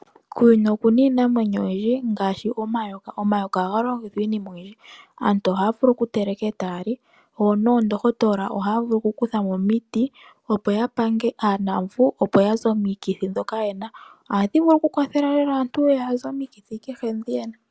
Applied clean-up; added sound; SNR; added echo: none; none; none; none.